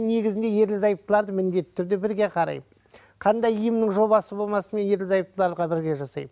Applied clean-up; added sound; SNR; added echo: none; none; none; none.